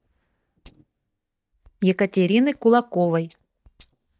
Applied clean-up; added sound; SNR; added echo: neural mask model DeepFilterNet 3.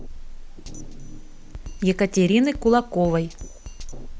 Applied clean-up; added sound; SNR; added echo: none; Drum kit; 11 dB; none.